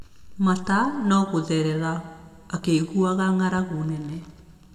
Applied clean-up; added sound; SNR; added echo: none; none; none; reverberation time 1.6 s.